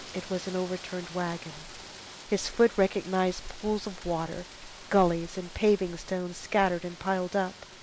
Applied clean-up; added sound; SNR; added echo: none; Rain; 15 dB; none.